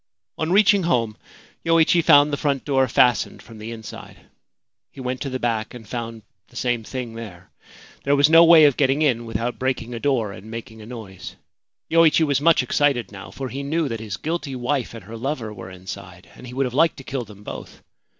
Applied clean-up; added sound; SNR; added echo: none; none; none; none.